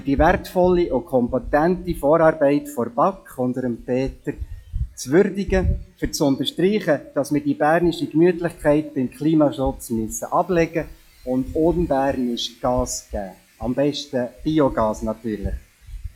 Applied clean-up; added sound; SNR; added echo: classical method log-MMSE.